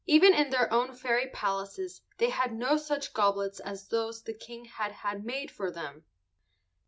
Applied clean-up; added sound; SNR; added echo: none; none; none; none.